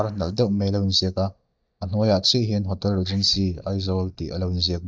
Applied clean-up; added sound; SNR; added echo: neural mask model DeepFilterNet 3.